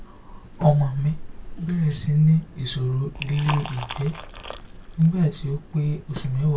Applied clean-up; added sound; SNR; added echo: none; Liquid; 13 dB; reverberation time 0.2 s.